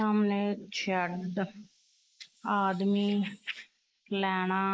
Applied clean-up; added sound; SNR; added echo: neural mask model Resemble Enhance denoiser.